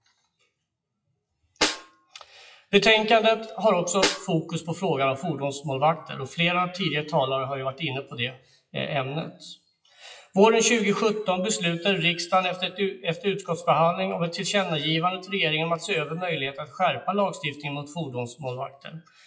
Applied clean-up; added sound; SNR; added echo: classical method WPE with log-MMSE.